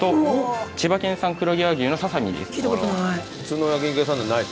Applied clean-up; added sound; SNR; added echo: none; none; none; none.